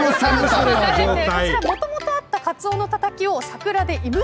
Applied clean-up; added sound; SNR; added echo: none; none; none; none.